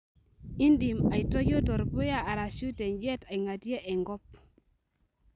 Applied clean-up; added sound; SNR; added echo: none; none; none; none.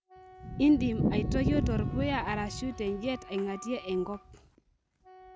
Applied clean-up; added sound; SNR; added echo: none; Wind instrument, woodwind instrument + Sliding door; 20 dB; none.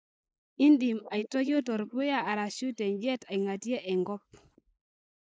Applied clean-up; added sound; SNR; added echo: neural mask model Resemble Enhance denoiser.